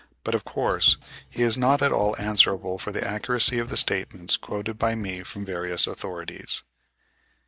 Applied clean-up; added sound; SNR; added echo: neural mask model DeepFilterNet 3.